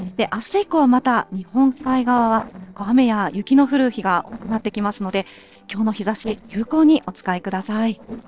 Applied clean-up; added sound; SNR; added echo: neural separator model SepFormer DNS4.